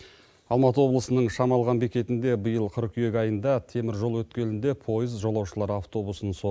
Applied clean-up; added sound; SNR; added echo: none; none; none; none.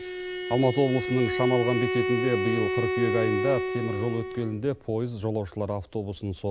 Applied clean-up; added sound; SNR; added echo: none; Bowed string instrument; 3 dB; none.